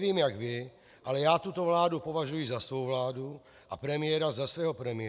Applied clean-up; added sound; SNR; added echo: none; none; none; none.